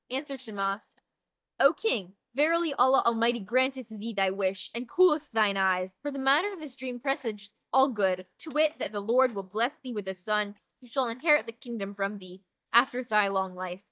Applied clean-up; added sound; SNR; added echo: neural mask model DeepFilterNet 3.